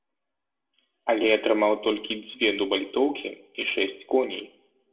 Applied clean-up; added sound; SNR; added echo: none; none; none; reverberation time 0.3 s.